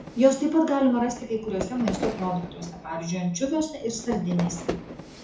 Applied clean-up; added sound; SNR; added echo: none; Fire / Fireworks; 11 dB; reverberation time 0.5 s.